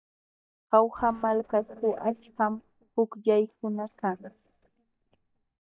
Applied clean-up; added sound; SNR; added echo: neural mask model DeepFilterNet 3.